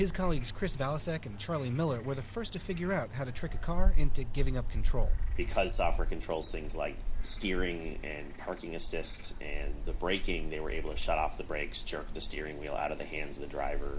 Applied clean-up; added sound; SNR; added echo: none; Frog; -5 dB; none.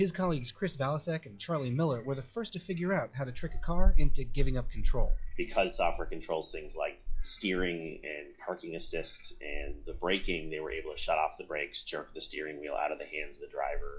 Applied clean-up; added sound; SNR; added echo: classical method log-MMSE.